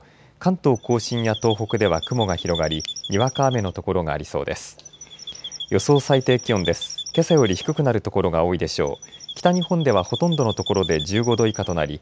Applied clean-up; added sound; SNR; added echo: none; Chirp, tweet; 13 dB; none.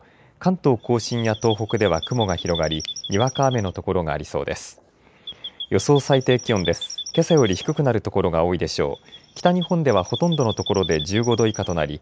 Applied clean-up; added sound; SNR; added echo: neural mask model Resemble Enhance denoiser.